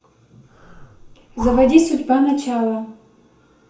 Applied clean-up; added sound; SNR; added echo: none; Breathing; 14 dB; reverberation time 0.6 s.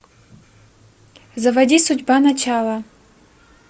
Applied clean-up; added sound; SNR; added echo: none; none; none; none.